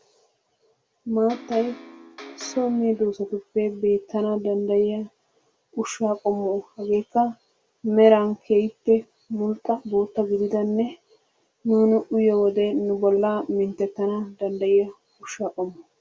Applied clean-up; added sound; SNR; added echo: none; Electric guitar; 18 dB; none.